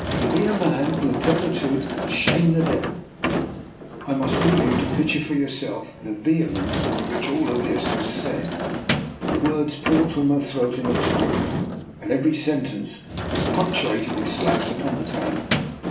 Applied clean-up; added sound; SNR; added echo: none; Sliding door / Slam; 2 dB; reverberation time 0.6 s.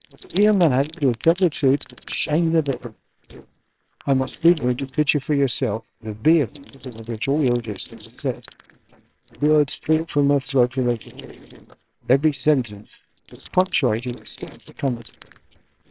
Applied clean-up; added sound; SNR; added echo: neural separator model SepFormer WHAMR!.